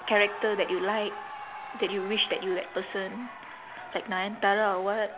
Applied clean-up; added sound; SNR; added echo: none; Cheering; 12 dB; none.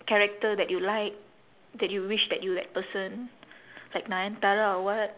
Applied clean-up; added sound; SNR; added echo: none; none; none; none.